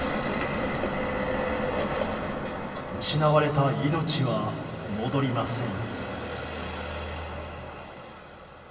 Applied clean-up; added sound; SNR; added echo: none; none; none; reverberation time 2.7 s.